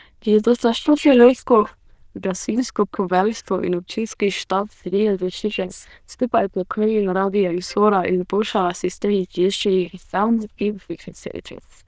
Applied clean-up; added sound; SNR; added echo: neural diffusion model UNIVERSE++.